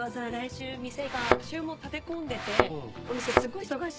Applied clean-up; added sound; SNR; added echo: none; Thump, thud; -5 dB; none.